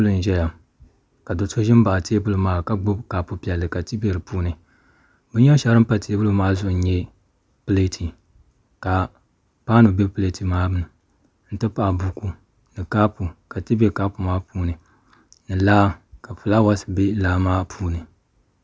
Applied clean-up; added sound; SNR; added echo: none; none; none; none.